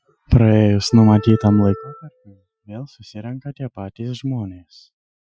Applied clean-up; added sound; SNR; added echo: classical method Wiener filter.